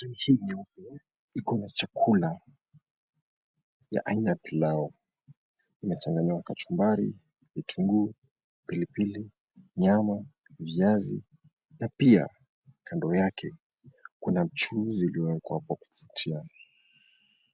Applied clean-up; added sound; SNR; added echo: none; none; none; none.